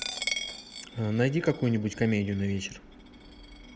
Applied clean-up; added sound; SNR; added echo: none; Coin (dropping); 10 dB; none.